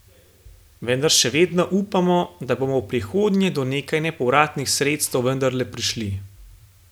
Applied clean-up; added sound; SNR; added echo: none; none; none; none.